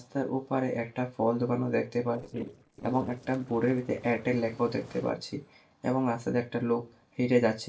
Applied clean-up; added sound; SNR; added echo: neural separator model SepFormer DNS4.